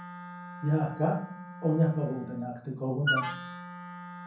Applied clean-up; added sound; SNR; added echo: none; Wind instrument, woodwind instrument; 7 dB; reverberation time 0.6 s.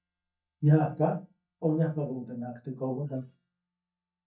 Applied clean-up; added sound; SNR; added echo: neural mask model DeepFilterNet 3.